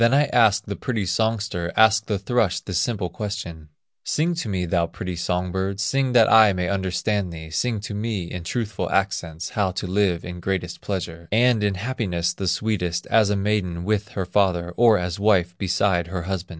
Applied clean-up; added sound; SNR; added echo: none; none; none; none.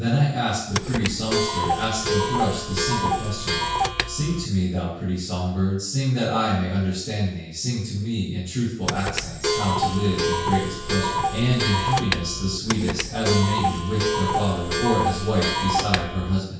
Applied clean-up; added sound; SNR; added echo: none; Clock; 1 dB; reverberation time 0.6 s.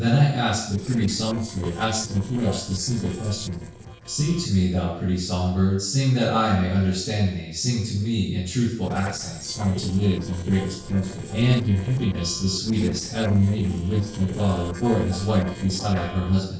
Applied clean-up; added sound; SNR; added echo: neural separator model SepFormer DNS4.